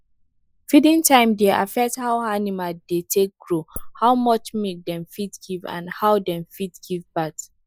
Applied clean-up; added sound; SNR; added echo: neural mask model Resemble Enhance denoiser.